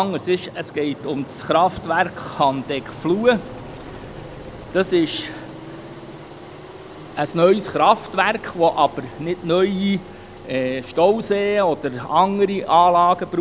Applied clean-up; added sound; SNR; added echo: none; Engine; 17 dB; none.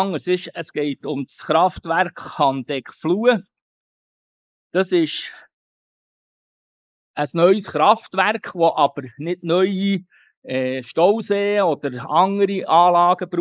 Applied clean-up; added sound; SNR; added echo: neural mask model Resemble Enhance denoiser.